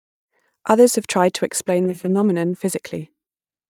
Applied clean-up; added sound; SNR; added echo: neural mask model DeepFilterNet 3.